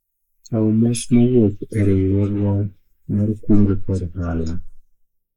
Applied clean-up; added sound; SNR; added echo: neural mask model Resemble Enhance denoiser.